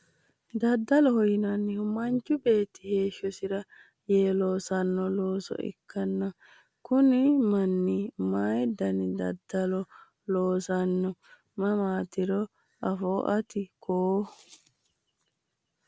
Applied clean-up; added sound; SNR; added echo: none; none; none; none.